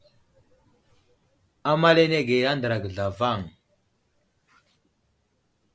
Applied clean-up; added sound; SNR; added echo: none; none; none; none.